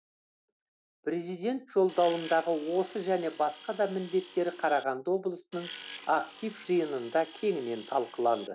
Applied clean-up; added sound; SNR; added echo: none; Tools; 15 dB; none.